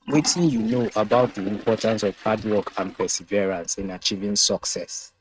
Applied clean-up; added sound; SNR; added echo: neural mask model RNNoise.